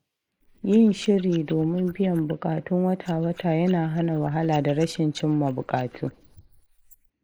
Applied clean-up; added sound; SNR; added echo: neural mask model Resemble Enhance denoiser.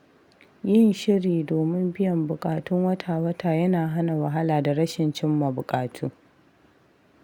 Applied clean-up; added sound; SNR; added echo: none; none; none; none.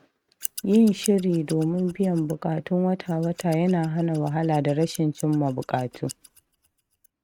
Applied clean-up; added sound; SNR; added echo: neural mask model RNNoise.